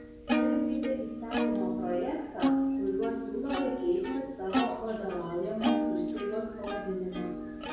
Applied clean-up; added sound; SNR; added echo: none; Plucked string instrument; -2 dB; reverberation time 0.9 s.